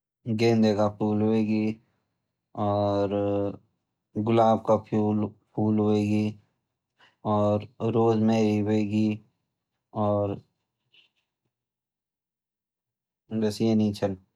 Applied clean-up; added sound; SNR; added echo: none; none; none; none.